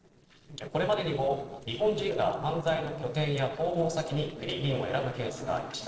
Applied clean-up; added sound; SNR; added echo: neural separator model SepFormer DNS4.